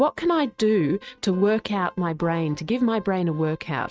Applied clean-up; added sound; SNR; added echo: neural mask model RNNoise.